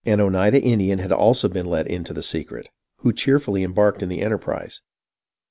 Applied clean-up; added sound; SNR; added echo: none; none; none; none.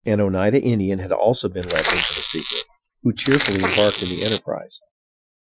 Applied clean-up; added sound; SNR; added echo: classical method Wiener filter.